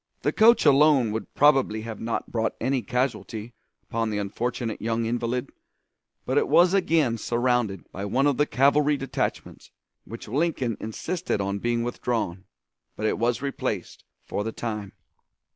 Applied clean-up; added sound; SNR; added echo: none; none; none; none.